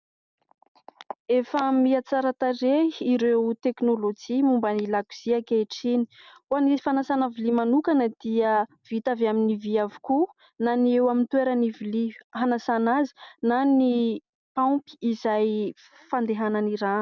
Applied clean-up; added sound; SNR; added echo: none; none; none; none.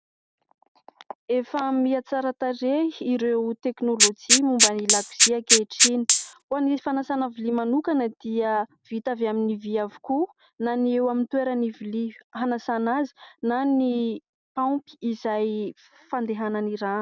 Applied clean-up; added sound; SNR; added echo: none; Rattle (instrument); -4 dB; none.